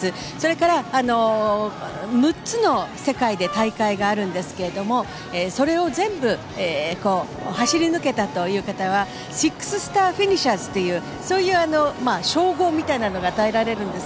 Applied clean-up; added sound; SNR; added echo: none; Wind instrument, woodwind instrument; 12 dB; none.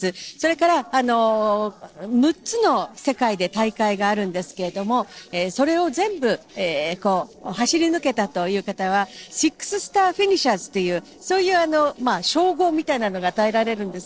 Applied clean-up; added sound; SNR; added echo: neural separator model SepFormer DNS4.